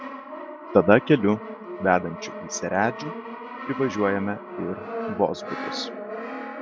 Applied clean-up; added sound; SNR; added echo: none; Brass instrument; 10 dB; none.